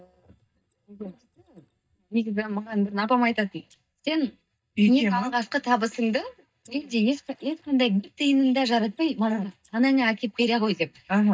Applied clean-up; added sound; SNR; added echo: neural mask model DeepFilterNet 3.